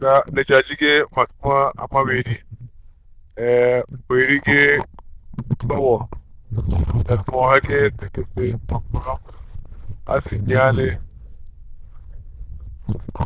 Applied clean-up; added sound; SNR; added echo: neural diffusion model UNIVERSE++.